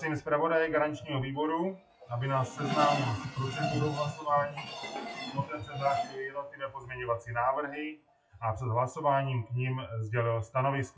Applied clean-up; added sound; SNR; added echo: classical method WPE with log-MMSE.